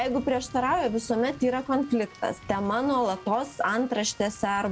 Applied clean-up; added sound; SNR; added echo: none; Keyboard (musical) + Thunder / Rain; 20 dB; none.